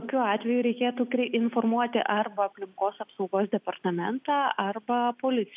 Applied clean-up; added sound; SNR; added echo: none; none; none; none.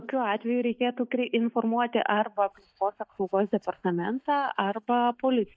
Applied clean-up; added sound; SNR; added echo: neural mask model DeepFilterNet 3.